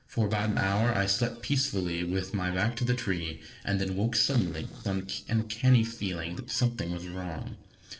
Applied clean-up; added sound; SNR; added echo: neural separator model SepFormer DNS4.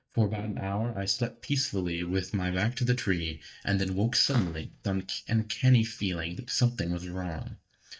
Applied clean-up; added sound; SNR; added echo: neural mask model DeepFilterNet 3.